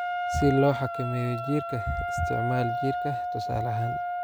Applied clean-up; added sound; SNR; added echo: none; Wind instrument, woodwind instrument; 2 dB; none.